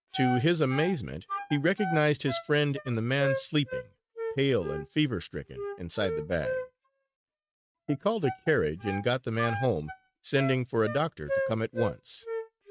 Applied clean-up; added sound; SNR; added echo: neural mask model RNNoise.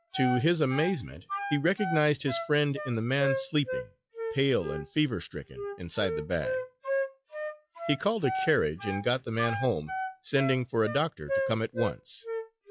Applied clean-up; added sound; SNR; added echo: classical method log-MMSE.